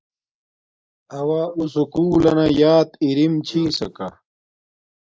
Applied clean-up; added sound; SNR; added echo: neural mask model Resemble Enhance denoiser.